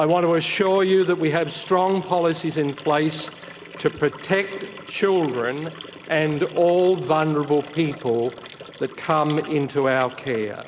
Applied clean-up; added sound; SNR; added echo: none; Liquid; 18 dB; none.